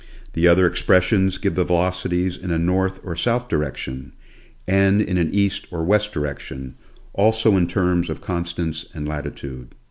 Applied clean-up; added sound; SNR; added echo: none; none; none; none.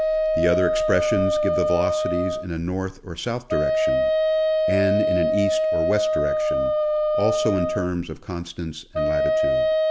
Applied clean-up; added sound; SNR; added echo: none; Wind instrument, woodwind instrument; -5 dB; none.